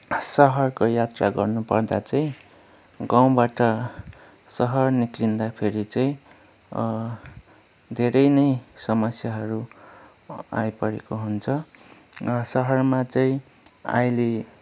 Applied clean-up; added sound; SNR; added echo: none; none; none; none.